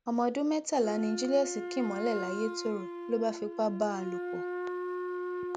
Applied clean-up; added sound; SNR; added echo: none; Wind instrument, woodwind instrument; 6 dB; none.